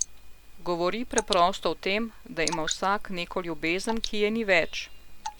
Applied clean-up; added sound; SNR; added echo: none; Drip / Water; 10 dB; none.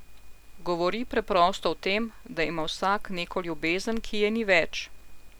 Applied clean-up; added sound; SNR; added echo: none; none; none; none.